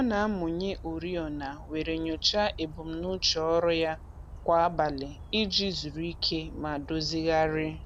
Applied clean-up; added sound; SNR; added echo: none; Bird vocalization, bird call, bird song; 14 dB; none.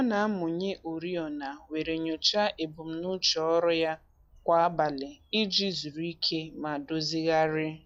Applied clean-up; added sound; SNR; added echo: classical method log-MMSE.